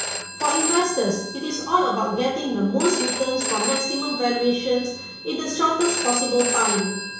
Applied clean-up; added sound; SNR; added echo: none; Telephone; 4 dB; reverberation time 0.7 s.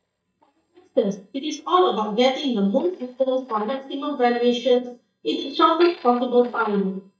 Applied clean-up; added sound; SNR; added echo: neural mask model DeepFilterNet 3.